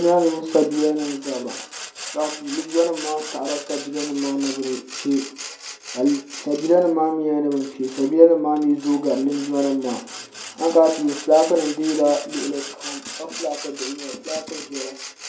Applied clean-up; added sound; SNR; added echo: none; Sawing; 14 dB; reverberation time 0.4 s.